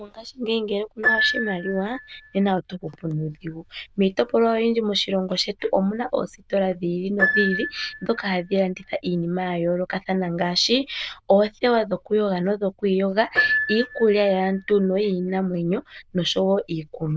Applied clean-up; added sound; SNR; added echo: neural diffusion model UNIVERSE++.